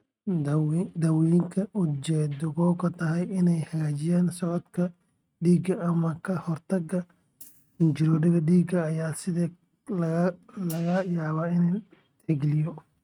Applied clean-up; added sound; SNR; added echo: neural mask model RNNoise.